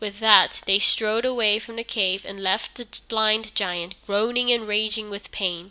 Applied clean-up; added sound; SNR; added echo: none; none; none; none.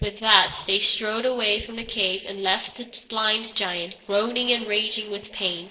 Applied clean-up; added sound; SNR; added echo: neural separator model SepFormer DNS4.